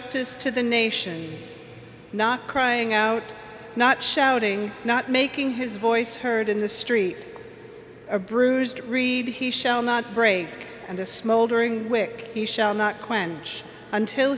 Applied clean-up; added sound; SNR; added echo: none; none; none; none.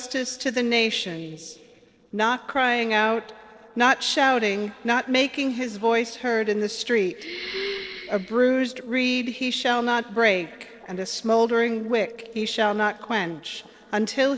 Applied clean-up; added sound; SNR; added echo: neural separator model SepFormer DNS4.